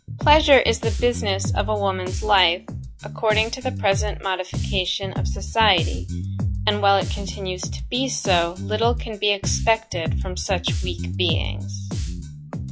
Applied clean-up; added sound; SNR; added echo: classical method log-MMSE.